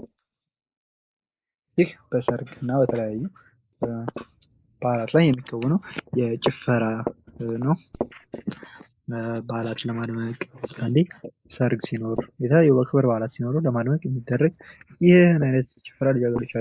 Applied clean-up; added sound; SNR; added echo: neural mask model Resemble Enhance denoiser.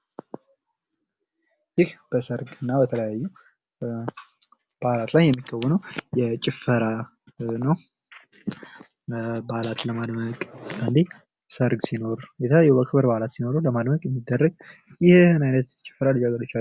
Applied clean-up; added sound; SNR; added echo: none; none; none; none.